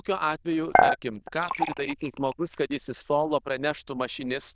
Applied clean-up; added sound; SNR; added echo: neural diffusion model UNIVERSE++.